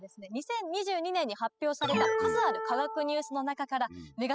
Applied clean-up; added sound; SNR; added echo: classical method spectral subtraction.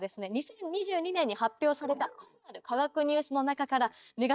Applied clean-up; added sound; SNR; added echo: neural mask model DeepFilterNet 3.